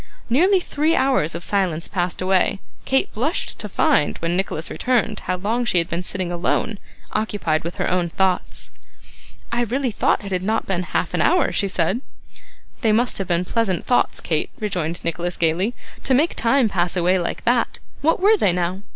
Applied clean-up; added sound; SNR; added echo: none; none; none; none.